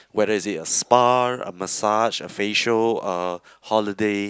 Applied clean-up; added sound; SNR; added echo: none; none; none; none.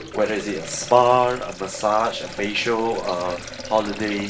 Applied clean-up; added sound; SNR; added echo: none; Sink (filling or washing); 13 dB; reverberation time 0.3 s.